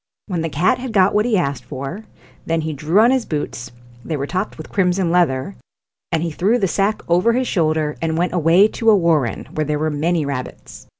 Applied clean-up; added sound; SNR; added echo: none; none; none; none.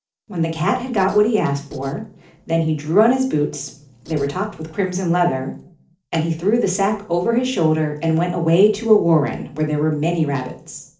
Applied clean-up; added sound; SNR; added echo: neural separator model SepFormer DNS4.